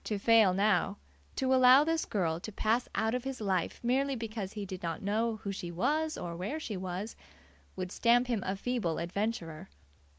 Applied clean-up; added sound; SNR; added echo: none; none; none; none.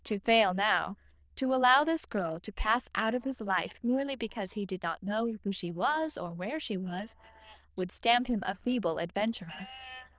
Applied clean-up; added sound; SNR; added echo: neural diffusion model UNIVERSE++.